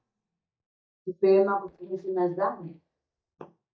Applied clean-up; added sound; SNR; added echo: neural mask model DeepFilterNet 3.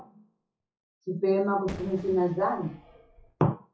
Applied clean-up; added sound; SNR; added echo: classical method WPE with log-MMSE.